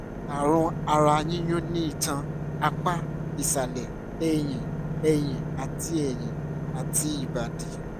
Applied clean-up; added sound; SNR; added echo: none; Engine / Boat, Water vehicle; 3 dB; none.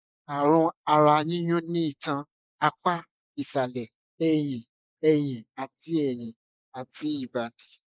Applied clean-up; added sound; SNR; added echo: neural mask model Resemble Enhance denoiser.